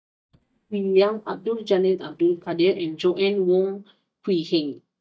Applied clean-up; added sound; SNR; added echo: neural mask model DeepFilterNet 3.